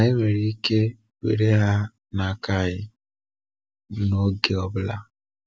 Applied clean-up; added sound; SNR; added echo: none; none; none; none.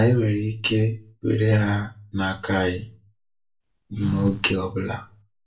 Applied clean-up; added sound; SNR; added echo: none; Telephone; 11 dB; reverberation time 0.2 s.